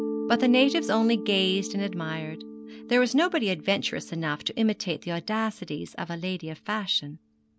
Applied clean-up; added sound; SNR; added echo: none; Mallet percussion; 11 dB; none.